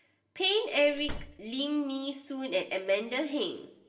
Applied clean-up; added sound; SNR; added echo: none; Slam; 10 dB; reverberation time 0.7 s.